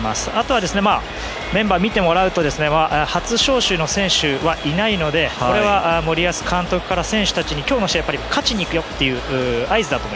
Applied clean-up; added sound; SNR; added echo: none; none; none; none.